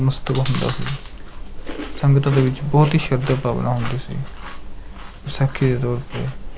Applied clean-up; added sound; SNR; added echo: none; Chewing, mastication; 7 dB; none.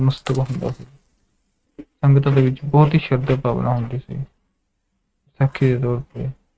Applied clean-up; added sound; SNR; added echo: neural mask model RNNoise.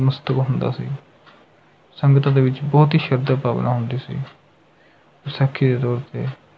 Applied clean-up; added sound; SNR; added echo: none; none; none; none.